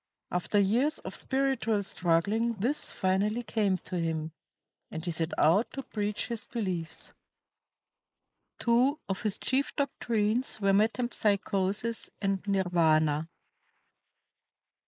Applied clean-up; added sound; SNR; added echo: neural mask model Resemble Enhance denoiser.